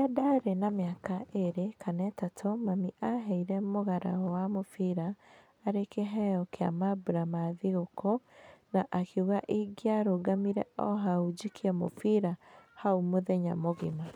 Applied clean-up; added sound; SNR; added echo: none; none; none; none.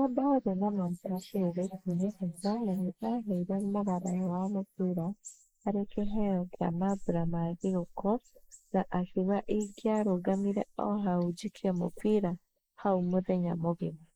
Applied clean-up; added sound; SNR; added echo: neural mask model Resemble Enhance denoiser.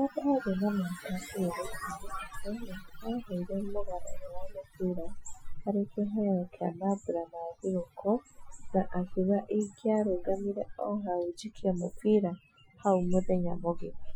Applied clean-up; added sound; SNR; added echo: classical method Wiener filter.